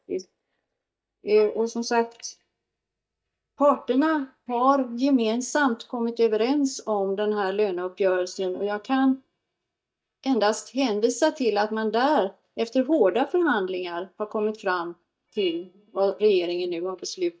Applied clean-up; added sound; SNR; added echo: neural mask model DeepFilterNet 3.